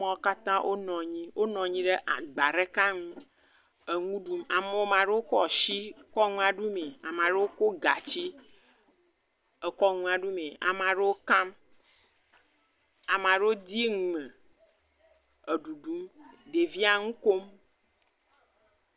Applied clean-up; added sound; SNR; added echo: none; none; none; none.